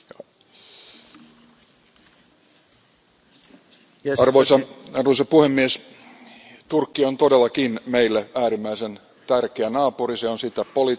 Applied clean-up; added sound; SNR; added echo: none; none; none; none.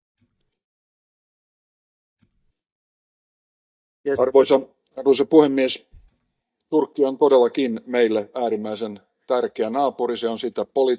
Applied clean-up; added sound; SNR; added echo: neural mask model DeepFilterNet 3.